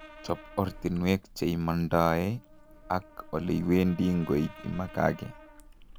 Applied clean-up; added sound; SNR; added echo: none; Brass instrument + Chewing, mastication; 18 dB; none.